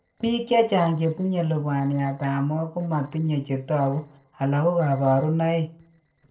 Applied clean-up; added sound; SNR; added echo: neural separator model SepFormer DNS4.